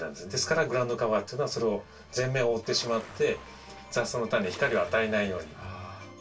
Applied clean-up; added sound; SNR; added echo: none; Ocean; 19 dB; reverberation time 0.2 s.